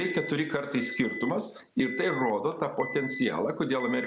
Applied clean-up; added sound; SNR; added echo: none; Alarm; 11 dB; none.